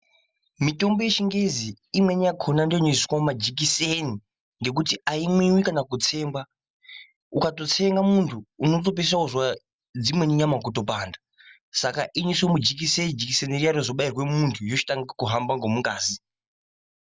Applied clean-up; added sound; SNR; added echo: none; none; none; none.